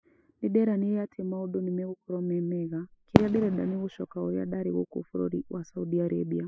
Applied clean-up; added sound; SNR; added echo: classical method spectral subtraction.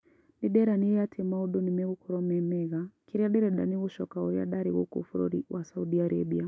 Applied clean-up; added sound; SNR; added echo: none; none; none; none.